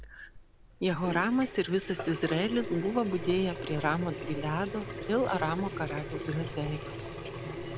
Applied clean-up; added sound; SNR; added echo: none; Sink (filling or washing) / Water tap, faucet; 7 dB; none.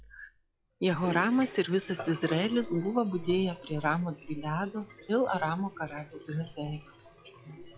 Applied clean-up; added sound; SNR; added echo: classical method log-MMSE.